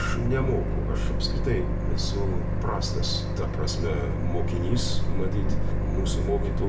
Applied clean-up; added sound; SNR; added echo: none; Microwave oven; -1 dB; reverberation time 0.5 s.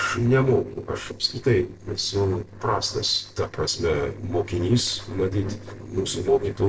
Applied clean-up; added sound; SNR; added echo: neural separator model SepFormer DNS4.